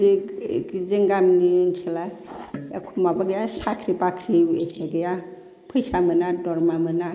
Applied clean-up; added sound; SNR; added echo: neural mask model Resemble Enhance denoiser.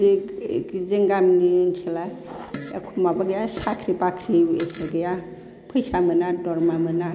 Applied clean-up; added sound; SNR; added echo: none; Fart; 18 dB; none.